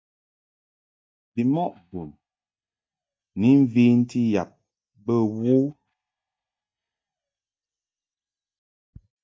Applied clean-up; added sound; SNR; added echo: neural mask model DeepFilterNet 3.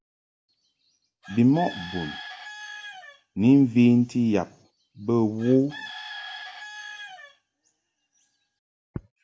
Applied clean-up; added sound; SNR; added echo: none; Bird / Chicken, rooster; 17 dB; none.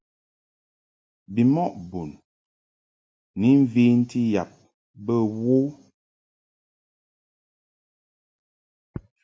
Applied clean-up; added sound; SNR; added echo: none; none; none; none.